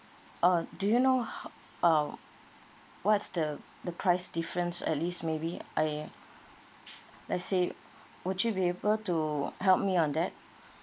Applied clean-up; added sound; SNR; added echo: none; none; none; none.